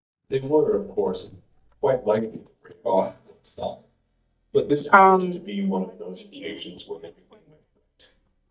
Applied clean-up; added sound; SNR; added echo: neural mask model DeepFilterNet 3.